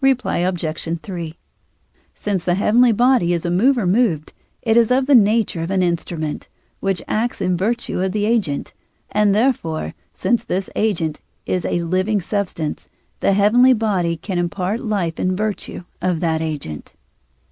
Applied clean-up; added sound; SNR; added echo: none; none; none; none.